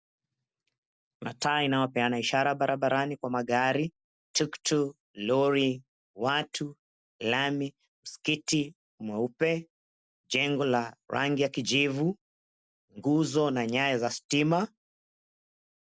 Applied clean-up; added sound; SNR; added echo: none; none; none; none.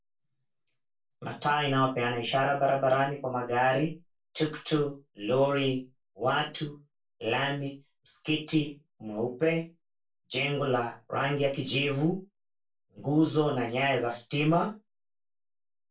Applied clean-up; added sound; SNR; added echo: none; none; none; reverberation time 0.2 s.